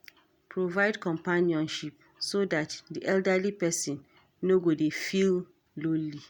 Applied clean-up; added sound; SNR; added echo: none; none; none; none.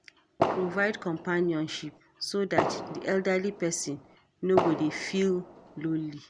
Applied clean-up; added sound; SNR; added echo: none; Fireworks; 4 dB; none.